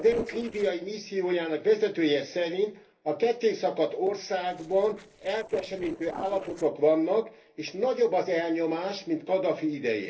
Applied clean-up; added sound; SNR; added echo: neural separator model SepFormer DNS4.